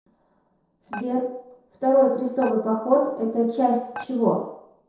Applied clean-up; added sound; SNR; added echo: neural separator model SepFormer DNS4.